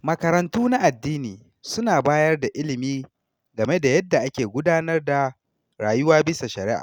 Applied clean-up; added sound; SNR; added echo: none; none; none; none.